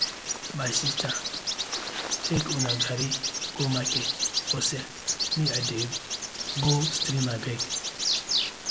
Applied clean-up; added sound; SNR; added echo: none; Bird vocalization, bird call, bird song; -2 dB; none.